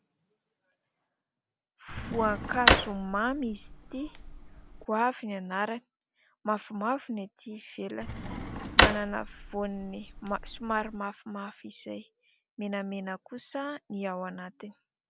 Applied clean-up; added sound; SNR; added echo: none; Drawer open or close; -4 dB; none.